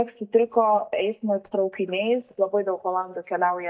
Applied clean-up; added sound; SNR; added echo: neural mask model DeepFilterNet 3.